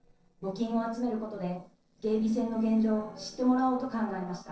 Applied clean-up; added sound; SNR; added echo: neural separator model SepFormer DNS4.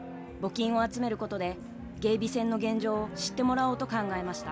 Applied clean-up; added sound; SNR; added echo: none; none; none; none.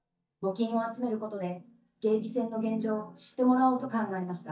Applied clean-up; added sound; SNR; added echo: neural mask model DeepFilterNet 3.